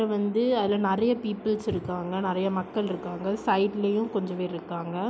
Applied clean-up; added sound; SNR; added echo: none; none; none; none.